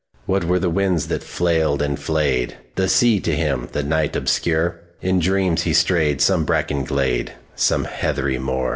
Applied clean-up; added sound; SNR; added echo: none; none; none; none.